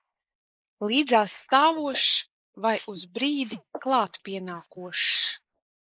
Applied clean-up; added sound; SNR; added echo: neural mask model Resemble Enhance denoiser.